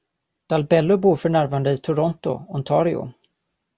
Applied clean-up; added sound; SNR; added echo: none; none; none; none.